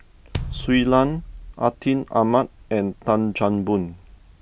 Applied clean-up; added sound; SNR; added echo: none; Bass drum; 11 dB; none.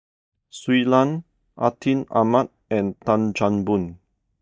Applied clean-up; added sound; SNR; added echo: neural mask model DeepFilterNet 3.